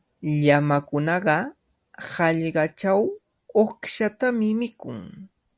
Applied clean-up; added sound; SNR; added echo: none; none; none; none.